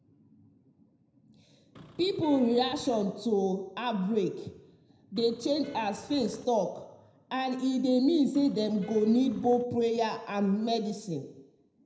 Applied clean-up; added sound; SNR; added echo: none; Vehicle horn, car horn, honking; 20 dB; reverberation time 0.8 s.